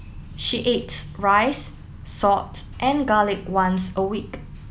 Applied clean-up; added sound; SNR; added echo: none; none; none; none.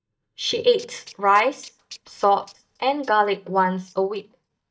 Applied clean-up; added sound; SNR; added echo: neural mask model DeepFilterNet 3.